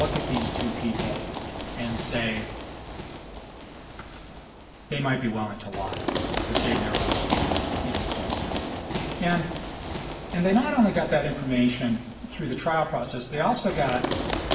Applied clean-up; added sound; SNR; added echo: none; Run; 3 dB; reverberation time 0.9 s.